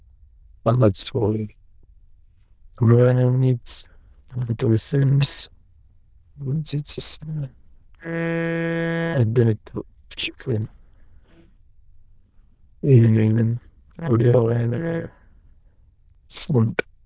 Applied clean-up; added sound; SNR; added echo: neural diffusion model UNIVERSE++.